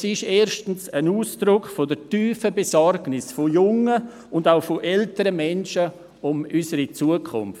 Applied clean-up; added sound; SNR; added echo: none; none; none; none.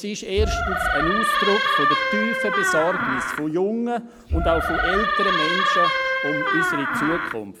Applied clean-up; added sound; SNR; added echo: none; Door; -4 dB; none.